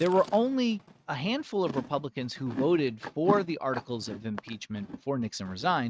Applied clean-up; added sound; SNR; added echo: neural mask model RNNoise.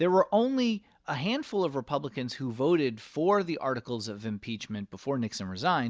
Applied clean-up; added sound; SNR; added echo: none; none; none; none.